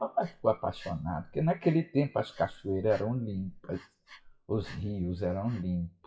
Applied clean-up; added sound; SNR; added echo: classical method WPE with log-MMSE.